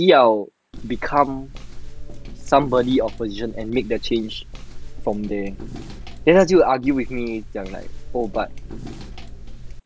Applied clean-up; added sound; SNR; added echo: none; Walk, footsteps; 10 dB; none.